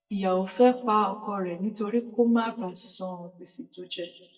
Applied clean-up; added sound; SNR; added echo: neural mask model DeepFilterNet 3.